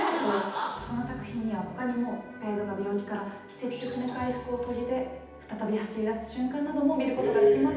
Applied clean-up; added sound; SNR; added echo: none; none; none; reverberation time 0.8 s.